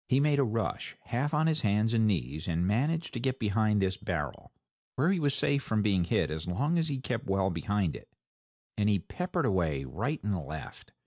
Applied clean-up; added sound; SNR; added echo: none; none; none; none.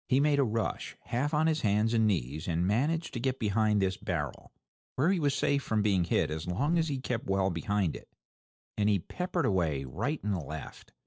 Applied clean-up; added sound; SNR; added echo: neural separator model SepFormer DNS4.